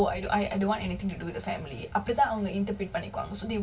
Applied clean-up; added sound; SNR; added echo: none; Bicycle; 19 dB; reverberation time 0.2 s.